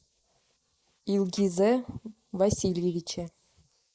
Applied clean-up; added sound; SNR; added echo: neural mask model Resemble Enhance denoiser.